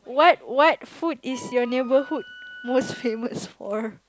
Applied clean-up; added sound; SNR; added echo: none; Wind instrument, woodwind instrument; 19 dB; none.